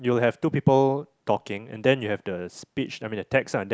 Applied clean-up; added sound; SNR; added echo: none; none; none; none.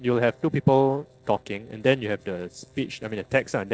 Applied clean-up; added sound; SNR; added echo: neural separator model SepFormer DNS4.